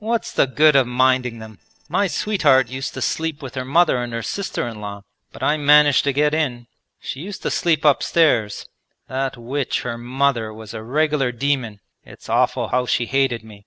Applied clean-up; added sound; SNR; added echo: neural separator model SepFormer DNS4.